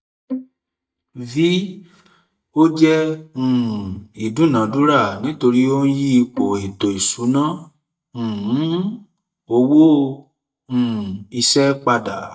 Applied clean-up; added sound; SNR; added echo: neural mask model DeepFilterNet 3.